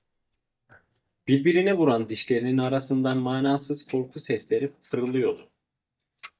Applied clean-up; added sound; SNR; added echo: neural mask model DeepFilterNet 3.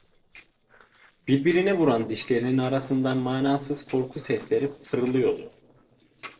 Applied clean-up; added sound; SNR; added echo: neural separator model SepFormer DNS4.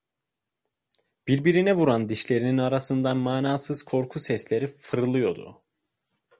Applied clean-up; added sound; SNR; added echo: none; none; none; none.